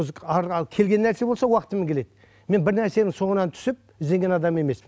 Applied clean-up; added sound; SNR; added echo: none; none; none; none.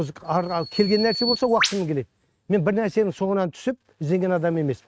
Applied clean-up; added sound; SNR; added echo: neural mask model RNNoise.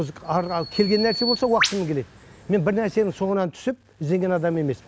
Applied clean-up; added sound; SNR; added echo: none; Bird vocalization, bird call, bird song; 9 dB; none.